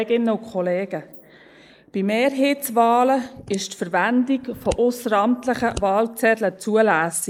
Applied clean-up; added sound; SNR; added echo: neural mask model Resemble Enhance denoiser.